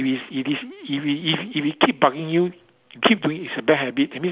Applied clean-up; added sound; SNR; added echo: none; none; none; none.